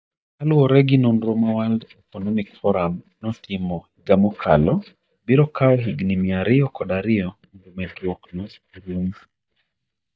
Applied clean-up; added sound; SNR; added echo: neural mask model DeepFilterNet 3.